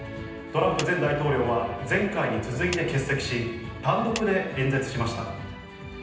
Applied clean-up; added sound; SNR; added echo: none; Clapping; 17 dB; reverberation time 0.9 s.